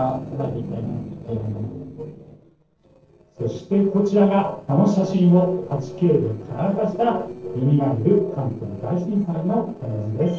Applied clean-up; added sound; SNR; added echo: neural separator model SepFormer DNS4.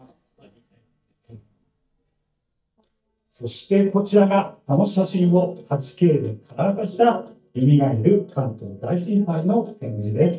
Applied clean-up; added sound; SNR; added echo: neural mask model DeepFilterNet 3.